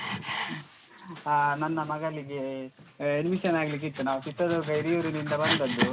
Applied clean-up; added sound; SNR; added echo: none; Domestic sounds, home sounds; 6 dB; none.